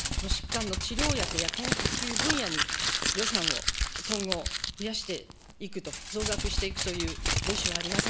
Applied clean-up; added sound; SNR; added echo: none; Crumpling, crinkling; -5 dB; none.